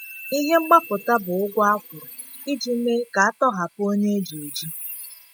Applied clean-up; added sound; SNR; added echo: classical method spectral subtraction.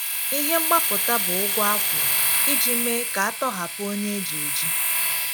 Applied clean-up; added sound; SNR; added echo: none; Domestic sounds, home sounds; -5 dB; none.